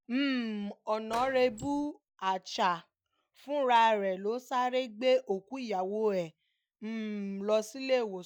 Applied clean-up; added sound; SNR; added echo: none; Door; 15 dB; none.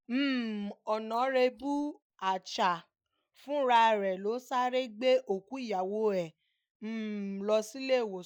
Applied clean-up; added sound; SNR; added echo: neural mask model Resemble Enhance denoiser.